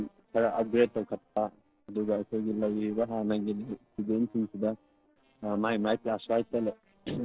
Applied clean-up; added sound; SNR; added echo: neural separator model SepFormer DNS4.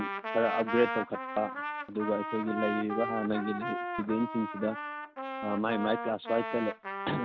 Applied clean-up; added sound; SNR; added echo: none; Trumpet; 5 dB; none.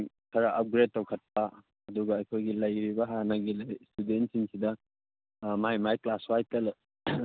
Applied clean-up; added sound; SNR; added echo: none; none; none; none.